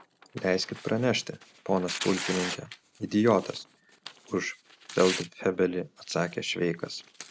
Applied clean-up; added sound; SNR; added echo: none; Tearing; 12 dB; none.